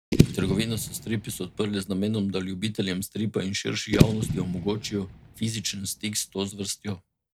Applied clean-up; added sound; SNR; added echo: none; Fireworks / Boom; 1 dB; none.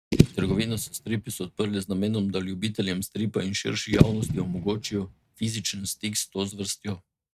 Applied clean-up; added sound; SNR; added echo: neural mask model RNNoise.